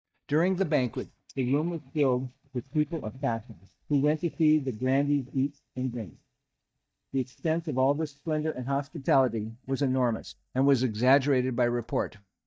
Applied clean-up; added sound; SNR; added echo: neural mask model DeepFilterNet 3.